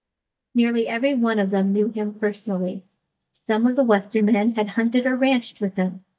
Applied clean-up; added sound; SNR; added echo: neural mask model DeepFilterNet 3.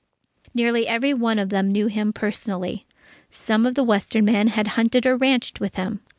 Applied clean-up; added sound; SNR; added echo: none; none; none; none.